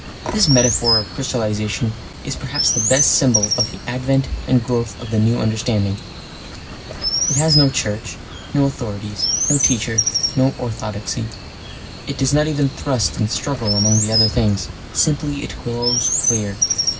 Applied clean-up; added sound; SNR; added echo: none; Chirp, tweet; 3 dB; reverberation time 0.4 s.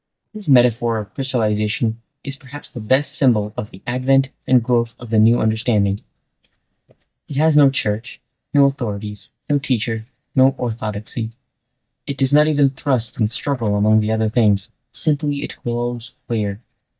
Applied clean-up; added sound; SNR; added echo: neural mask model DeepFilterNet 3.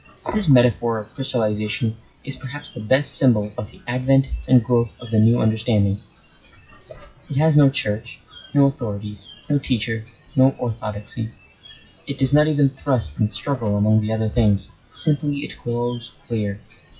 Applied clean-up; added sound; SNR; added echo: classical method WPE with log-MMSE.